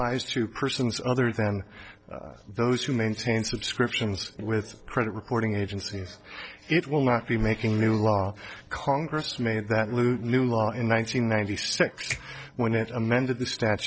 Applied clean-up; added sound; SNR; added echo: neural separator model SepFormer DNS4.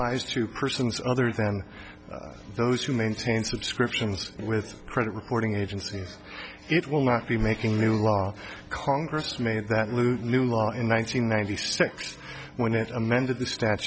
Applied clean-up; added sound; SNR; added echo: none; none; none; none.